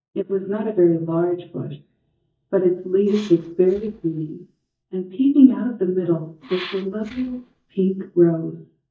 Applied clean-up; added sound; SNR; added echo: neural mask model DeepFilterNet 3.